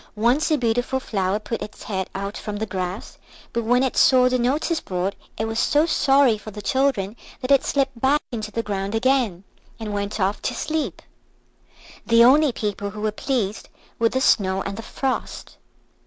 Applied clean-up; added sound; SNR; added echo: none; none; none; none.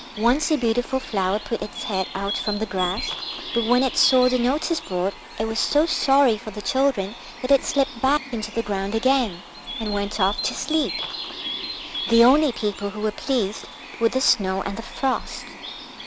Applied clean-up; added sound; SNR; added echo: none; Bird; 11 dB; none.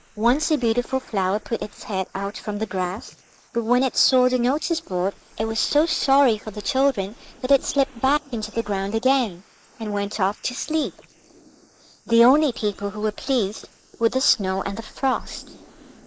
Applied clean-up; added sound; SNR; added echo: neural mask model Resemble Enhance denoiser.